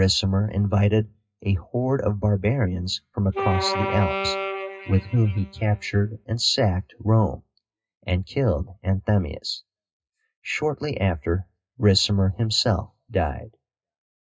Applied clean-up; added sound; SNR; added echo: classical method WPE with log-MMSE.